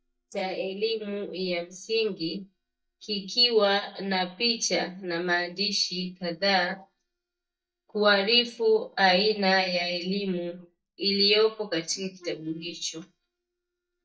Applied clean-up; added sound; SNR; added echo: neural mask model DeepFilterNet 3.